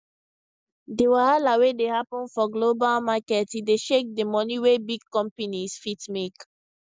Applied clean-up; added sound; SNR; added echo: none; none; none; none.